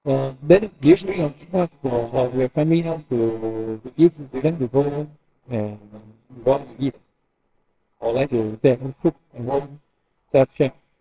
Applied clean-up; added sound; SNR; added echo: neural separator model SepFormer WHAMR!.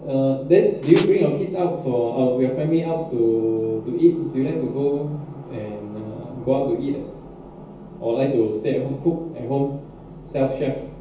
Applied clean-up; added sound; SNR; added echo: none; Tools; 12 dB; reverberation time 0.7 s.